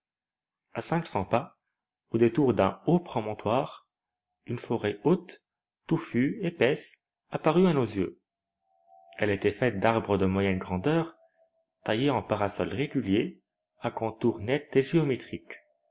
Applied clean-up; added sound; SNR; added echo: none; none; none; none.